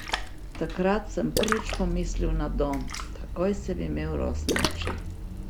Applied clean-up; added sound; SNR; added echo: none; Splash, splatter; 0 dB; none.